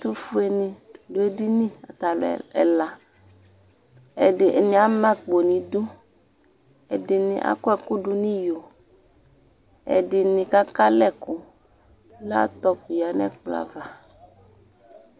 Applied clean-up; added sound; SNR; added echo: none; none; none; none.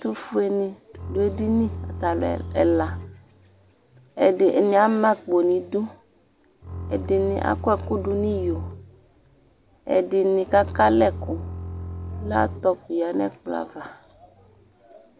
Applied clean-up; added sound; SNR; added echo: none; Bowed string instrument; 9 dB; none.